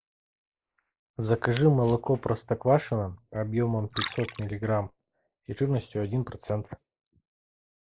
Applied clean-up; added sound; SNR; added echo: neural mask model Resemble Enhance denoiser.